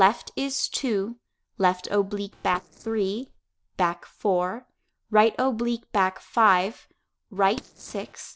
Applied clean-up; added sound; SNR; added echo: neural separator model SepFormer DNS4.